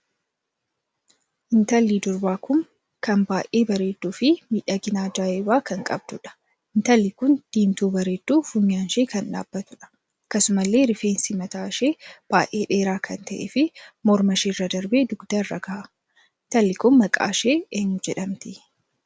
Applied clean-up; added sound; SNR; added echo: none; none; none; none.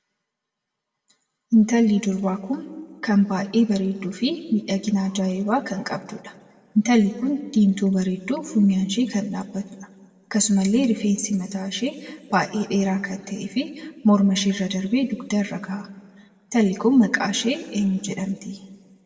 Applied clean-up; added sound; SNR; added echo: none; none; none; reverberation time 1.3 s.